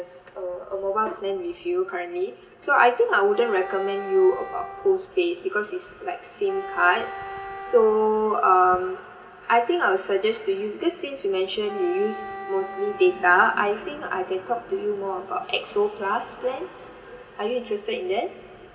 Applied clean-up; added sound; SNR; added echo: none; Wind instrument, woodwind instrument; 13 dB; reverberation time 0.8 s.